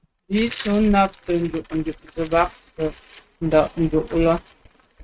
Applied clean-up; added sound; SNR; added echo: neural mask model RNNoise.